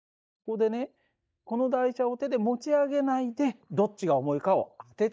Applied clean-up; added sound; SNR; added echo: neural mask model DeepFilterNet 3.